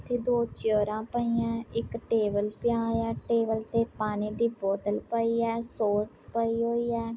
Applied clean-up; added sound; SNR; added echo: none; none; none; none.